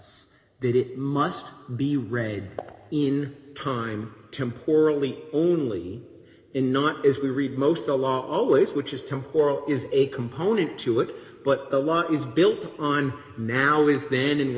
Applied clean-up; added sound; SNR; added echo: none; none; none; reverberation time 1.7 s.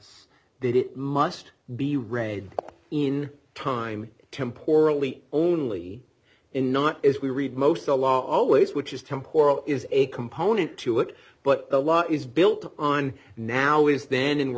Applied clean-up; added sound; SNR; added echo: none; none; none; none.